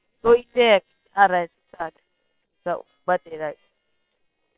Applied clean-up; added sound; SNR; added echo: neural separator model SepFormer WHAM!.